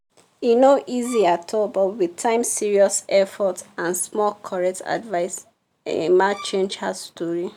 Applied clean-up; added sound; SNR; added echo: none; Bowed string instrument; 20 dB; none.